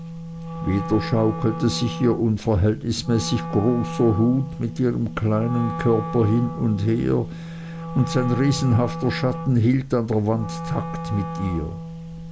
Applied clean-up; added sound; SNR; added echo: none; Wind instrument, woodwind instrument; 9 dB; none.